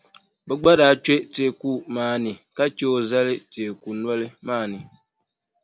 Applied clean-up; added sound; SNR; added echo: none; none; none; none.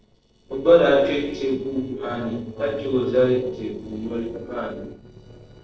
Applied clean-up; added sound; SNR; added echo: neural separator model SepFormer DNS4.